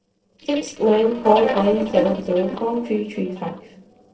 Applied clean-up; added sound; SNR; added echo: neural separator model SepFormer DNS4.